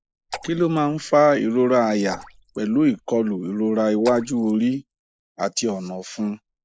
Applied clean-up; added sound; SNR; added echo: neural mask model Resemble Enhance denoiser.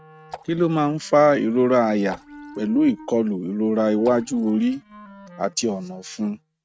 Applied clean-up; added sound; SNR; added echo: neural mask model RNNoise.